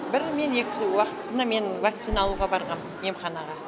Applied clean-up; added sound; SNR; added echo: none; Run; 6 dB; none.